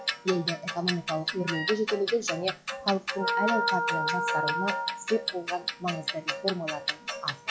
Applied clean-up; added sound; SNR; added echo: classical method log-MMSE.